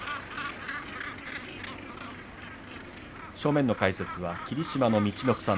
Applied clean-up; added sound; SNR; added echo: none; Gull, seagull; 9 dB; none.